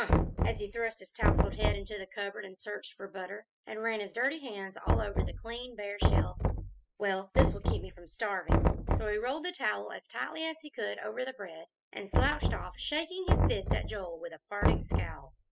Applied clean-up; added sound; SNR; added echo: classical method spectral subtraction.